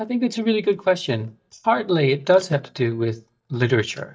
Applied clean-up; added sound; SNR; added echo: neural mask model DeepFilterNet 3.